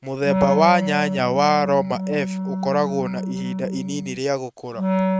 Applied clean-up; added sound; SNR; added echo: neural mask model RNNoise.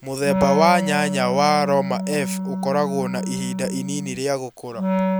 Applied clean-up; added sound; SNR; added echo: none; Wind instrument, woodwind instrument; 2 dB; none.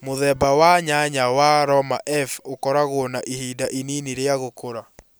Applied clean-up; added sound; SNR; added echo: none; none; none; none.